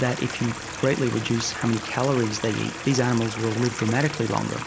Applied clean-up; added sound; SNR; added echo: none; Stream; 9 dB; none.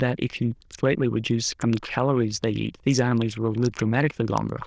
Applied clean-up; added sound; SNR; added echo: neural diffusion model UNIVERSE++.